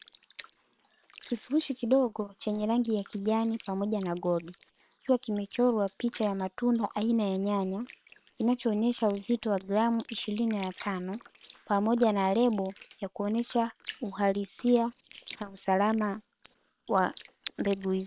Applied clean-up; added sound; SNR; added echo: neural separator model SepFormer WHAM!.